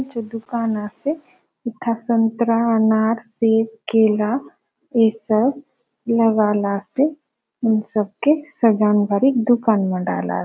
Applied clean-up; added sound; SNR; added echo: none; none; none; none.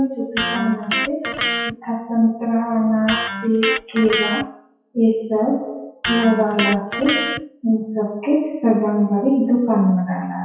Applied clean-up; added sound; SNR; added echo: classical method WPE with log-MMSE.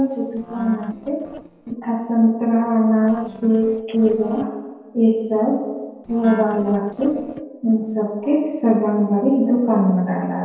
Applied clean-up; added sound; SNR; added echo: neural separator model SepFormer DNS4.